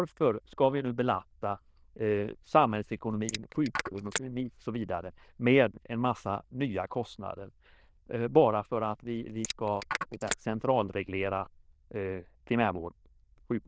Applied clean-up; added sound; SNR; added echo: neural diffusion model UNIVERSE++.